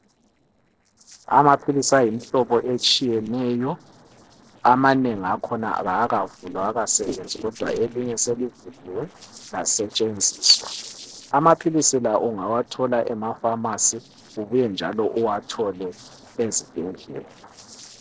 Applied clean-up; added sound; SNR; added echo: neural separator model SepFormer DNS4.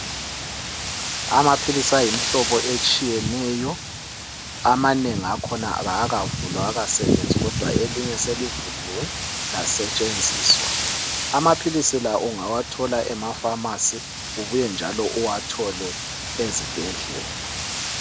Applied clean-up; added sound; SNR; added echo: none; Wind; 5 dB; none.